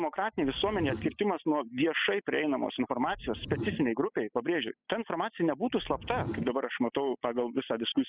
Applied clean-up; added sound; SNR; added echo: classical method spectral subtraction.